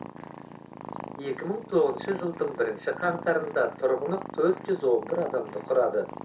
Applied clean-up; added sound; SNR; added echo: none; Purr; 13 dB; reverberation time 0.2 s.